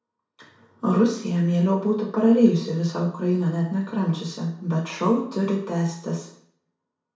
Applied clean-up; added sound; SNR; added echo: none; none; none; reverberation time 0.6 s.